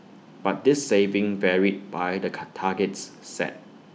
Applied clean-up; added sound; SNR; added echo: none; none; none; none.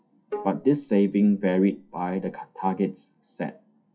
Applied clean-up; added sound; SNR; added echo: classical method WPE with log-MMSE.